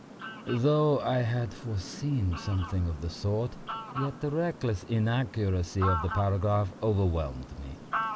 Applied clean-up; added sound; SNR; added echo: none; Fowl; 10 dB; none.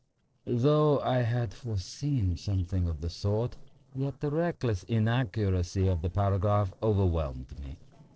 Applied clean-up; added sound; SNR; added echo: neural separator model SepFormer DNS4.